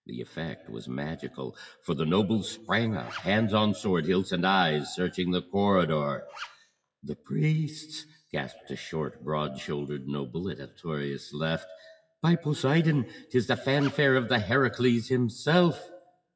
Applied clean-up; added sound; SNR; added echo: classical method WPE with log-MMSE.